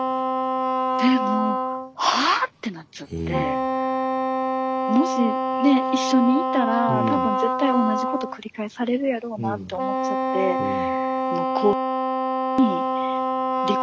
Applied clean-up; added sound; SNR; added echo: none; Wind instrument, woodwind instrument; -1 dB; none.